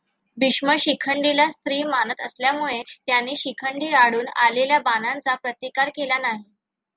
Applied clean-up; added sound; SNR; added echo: none; none; none; none.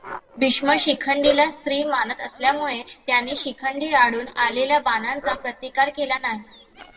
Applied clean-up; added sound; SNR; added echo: neural separator model SepFormer DNS4.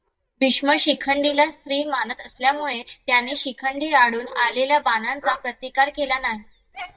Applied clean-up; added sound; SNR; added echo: neural mask model DeepFilterNet 3.